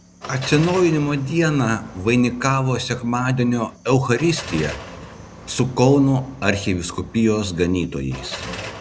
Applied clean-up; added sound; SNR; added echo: none; Car; 16 dB; none.